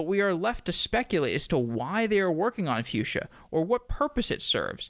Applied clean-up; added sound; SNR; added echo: none; none; none; none.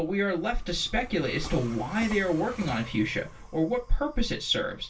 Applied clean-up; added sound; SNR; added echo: none; Train; 17 dB; reverberation time 0.2 s.